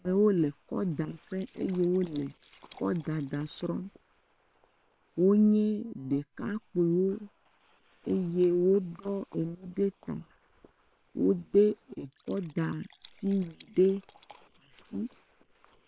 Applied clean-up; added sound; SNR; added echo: neural separator model SepFormer WHAM!.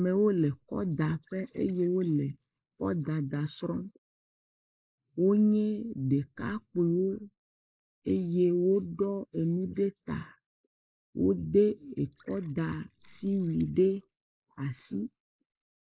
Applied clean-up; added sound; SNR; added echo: neural mask model Resemble Enhance denoiser.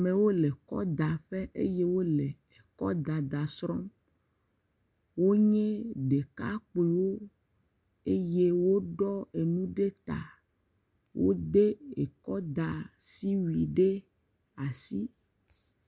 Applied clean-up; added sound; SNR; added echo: none; none; none; none.